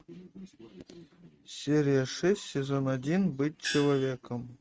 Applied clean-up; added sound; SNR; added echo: neural mask model RNNoise.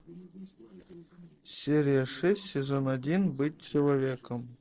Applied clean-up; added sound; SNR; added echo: neural separator model SepFormer DNS4.